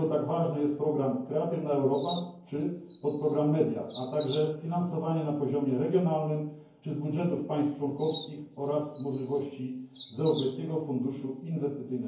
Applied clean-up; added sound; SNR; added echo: none; Chirp, tweet; 9 dB; reverberation time 0.9 s.